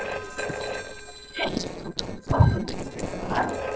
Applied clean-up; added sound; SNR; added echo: neural separator model SepFormer DNS4.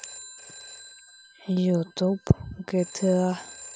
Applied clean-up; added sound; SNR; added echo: none; Telephone; 18 dB; none.